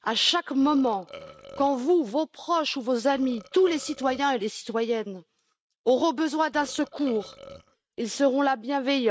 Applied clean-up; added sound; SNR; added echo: neural mask model RNNoise.